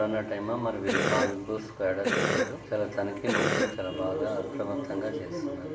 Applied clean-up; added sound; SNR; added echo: none; Cough; -1 dB; reverberation time 0.8 s.